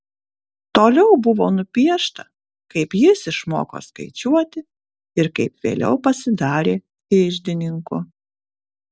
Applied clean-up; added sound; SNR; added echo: none; none; none; none.